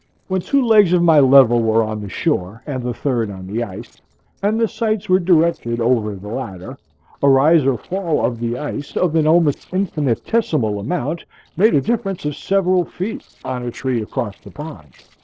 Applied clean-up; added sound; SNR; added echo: neural separator model SepFormer DNS4.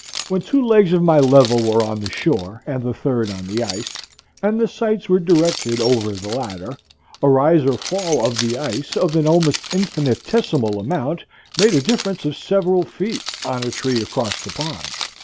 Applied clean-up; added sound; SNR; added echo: none; Keys jangling; 13 dB; none.